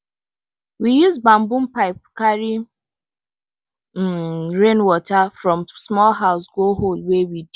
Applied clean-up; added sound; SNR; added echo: none; none; none; none.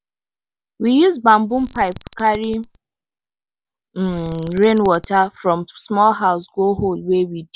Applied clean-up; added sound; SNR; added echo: none; Alarm; 20 dB; none.